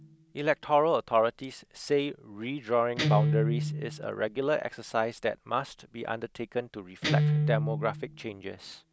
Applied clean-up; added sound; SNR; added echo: none; Guitar; 2 dB; none.